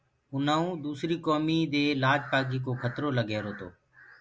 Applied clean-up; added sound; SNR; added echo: none; none; none; none.